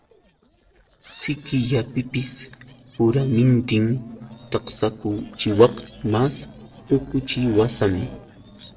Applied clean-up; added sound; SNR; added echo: neural separator model SepFormer DNS4.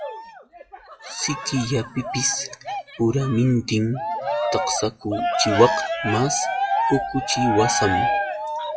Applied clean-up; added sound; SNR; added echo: classical method WPE with log-MMSE.